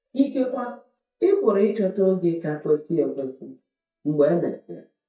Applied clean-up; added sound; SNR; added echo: neural mask model DeepFilterNet 3.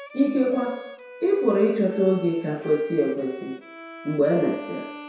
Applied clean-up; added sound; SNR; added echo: none; Bowed string instrument; 17 dB; reverberation time 0.7 s.